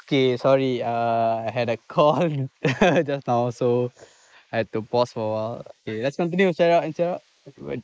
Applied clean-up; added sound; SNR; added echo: neural mask model Resemble Enhance denoiser.